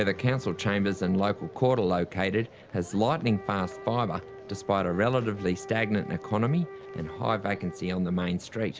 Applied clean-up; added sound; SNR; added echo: none; Wind instrument, woodwind instrument; 17 dB; none.